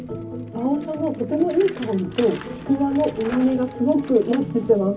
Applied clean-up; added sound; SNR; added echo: none; Bicycle; 19 dB; reverberation time 0.3 s.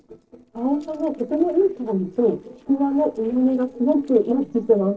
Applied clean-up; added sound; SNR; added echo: neural separator model SepFormer DNS4.